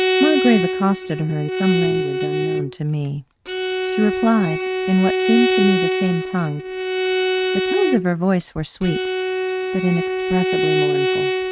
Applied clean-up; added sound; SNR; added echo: neural mask model RNNoise.